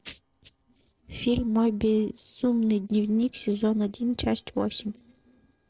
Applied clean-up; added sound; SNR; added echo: neural separator model SepFormer DNS4.